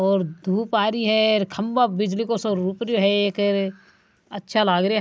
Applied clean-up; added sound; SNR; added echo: none; none; none; none.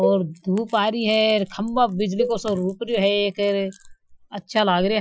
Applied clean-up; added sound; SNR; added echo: classical method Wiener filter.